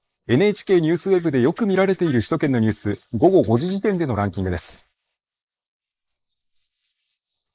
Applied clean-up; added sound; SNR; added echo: neural mask model Resemble Enhance denoiser.